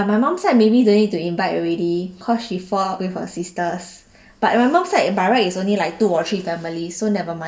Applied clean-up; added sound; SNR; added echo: none; none; none; none.